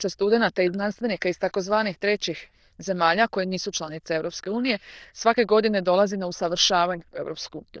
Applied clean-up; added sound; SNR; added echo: neural diffusion model UNIVERSE++.